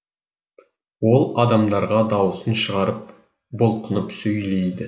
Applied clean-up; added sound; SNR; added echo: none; none; none; none.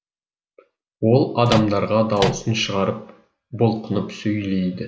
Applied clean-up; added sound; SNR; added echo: none; Microwave oven; 6 dB; none.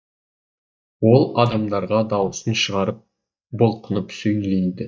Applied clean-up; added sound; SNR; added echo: neural mask model DeepFilterNet 3.